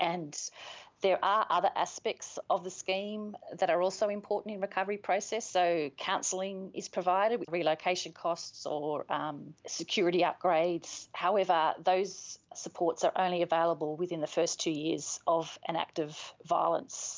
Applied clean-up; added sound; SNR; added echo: none; none; none; none.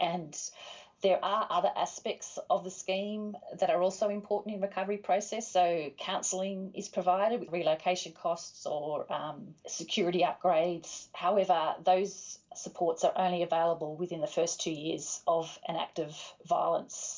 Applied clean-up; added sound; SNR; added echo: none; none; none; reverberation time 0.2 s.